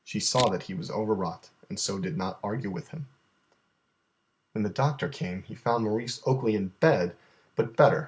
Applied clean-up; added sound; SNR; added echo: none; Camera; 10 dB; none.